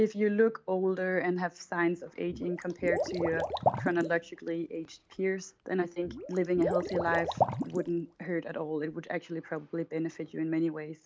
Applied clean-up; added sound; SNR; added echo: none; Liquid; 4 dB; none.